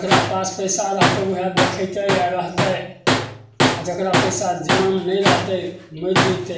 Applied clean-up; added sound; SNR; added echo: none; Tools; -1 dB; reverberation time 0.5 s.